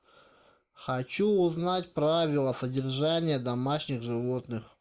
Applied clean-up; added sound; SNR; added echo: neural mask model Resemble Enhance denoiser.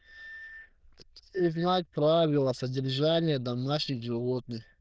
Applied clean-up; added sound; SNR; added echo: neural diffusion model UNIVERSE++.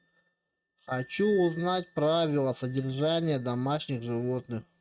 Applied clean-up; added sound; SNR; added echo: neural mask model RNNoise.